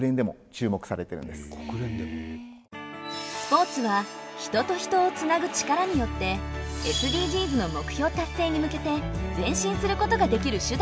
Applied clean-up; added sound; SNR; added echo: none; none; none; none.